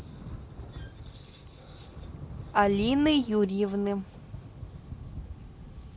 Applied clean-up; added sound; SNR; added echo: none; Thunder / Rain; 12 dB; none.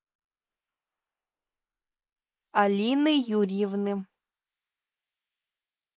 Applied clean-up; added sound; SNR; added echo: neural mask model Resemble Enhance denoiser.